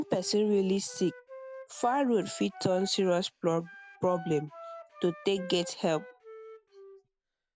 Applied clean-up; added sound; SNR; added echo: none; Wind instrument, woodwind instrument; 17 dB; none.